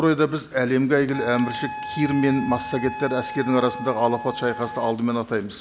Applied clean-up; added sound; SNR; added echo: none; Wind instrument, woodwind instrument; 12 dB; none.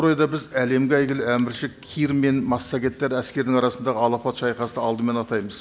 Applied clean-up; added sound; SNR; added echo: none; none; none; none.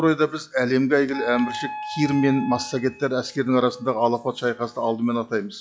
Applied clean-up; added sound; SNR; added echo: classical method log-MMSE.